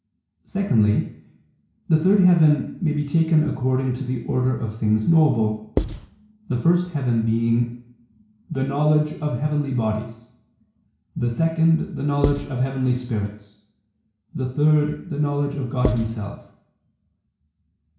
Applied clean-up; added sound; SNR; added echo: none; Writing; 4 dB; reverberation time 0.6 s.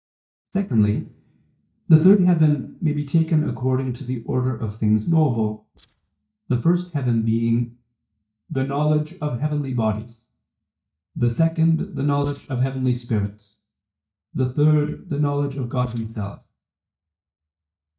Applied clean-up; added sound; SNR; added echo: neural mask model DeepFilterNet 3.